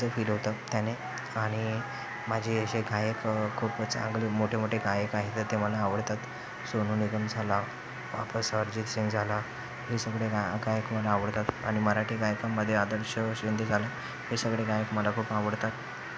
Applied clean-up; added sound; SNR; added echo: none; none; none; none.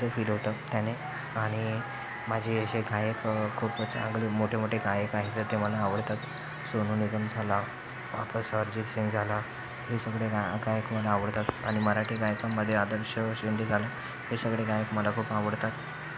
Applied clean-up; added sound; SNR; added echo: none; Crow; 18 dB; none.